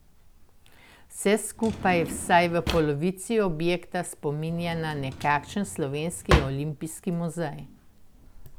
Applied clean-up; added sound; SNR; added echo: none; Drawer open or close; 7 dB; none.